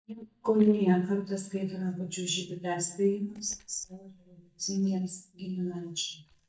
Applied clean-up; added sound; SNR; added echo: neural mask model DeepFilterNet 3.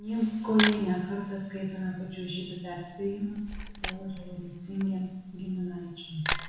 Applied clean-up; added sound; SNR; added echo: none; Camera; 4 dB; reverberation time 1.0 s.